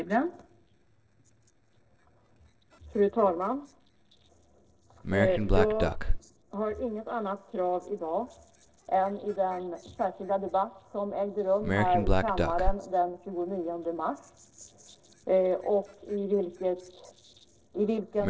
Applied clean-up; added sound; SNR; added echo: neural separator model SepFormer DNS4.